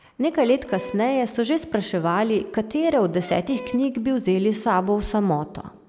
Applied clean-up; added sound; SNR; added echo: none; Fowl; 19 dB; none.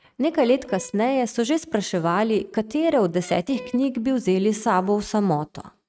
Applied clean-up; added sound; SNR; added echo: neural mask model RNNoise.